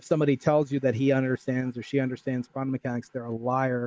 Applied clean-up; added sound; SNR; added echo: neural mask model Resemble Enhance denoiser.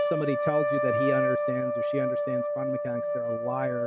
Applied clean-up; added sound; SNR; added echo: none; Trumpet; -4 dB; none.